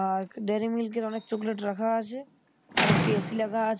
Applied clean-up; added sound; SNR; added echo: none; Slam; 3 dB; none.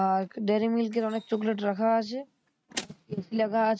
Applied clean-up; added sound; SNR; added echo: neural mask model RNNoise.